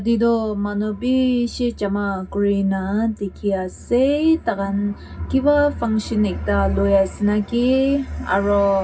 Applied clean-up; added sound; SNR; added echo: none; none; none; reverberation time 0.4 s.